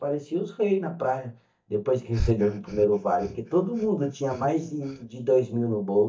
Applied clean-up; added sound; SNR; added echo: neural mask model DeepFilterNet 3.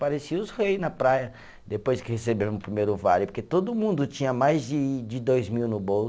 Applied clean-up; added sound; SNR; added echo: none; none; none; none.